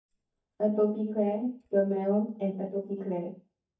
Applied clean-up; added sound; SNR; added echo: neural mask model DeepFilterNet 3.